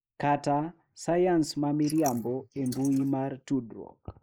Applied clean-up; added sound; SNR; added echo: neural mask model Resemble Enhance denoiser.